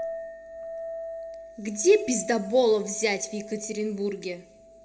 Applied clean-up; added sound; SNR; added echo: none; Chink, clink; 12 dB; reverberation time 1.3 s.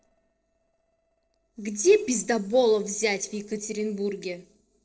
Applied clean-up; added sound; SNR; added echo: neural separator model SepFormer DNS4.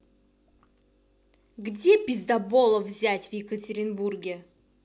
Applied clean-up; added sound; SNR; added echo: none; none; none; none.